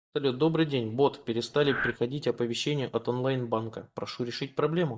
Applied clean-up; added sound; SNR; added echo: neural mask model DeepFilterNet 3.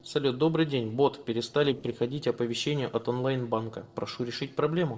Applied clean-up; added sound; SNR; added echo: neural separator model SepFormer DNS4.